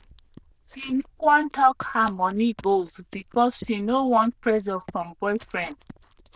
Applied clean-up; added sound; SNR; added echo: neural diffusion model UNIVERSE++.